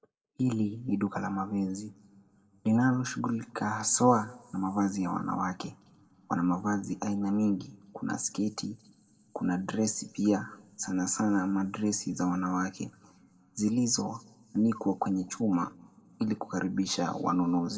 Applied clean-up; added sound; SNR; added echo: none; none; none; reverberation time 1.5 s.